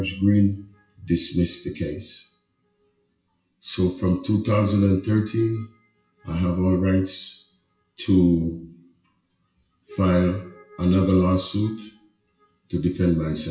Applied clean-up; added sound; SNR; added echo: classical method WPE with log-MMSE.